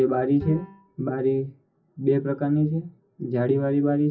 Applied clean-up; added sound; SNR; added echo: classical method WPE with log-MMSE.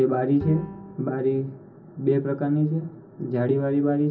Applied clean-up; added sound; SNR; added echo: none; Bowed string instrument; 18 dB; reverberation time 0.4 s.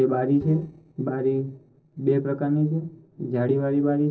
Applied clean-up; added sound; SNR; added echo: neural separator model SepFormer DNS4.